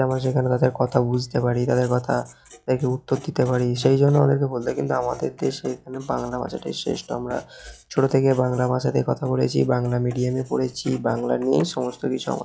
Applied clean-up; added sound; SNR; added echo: classical method log-MMSE.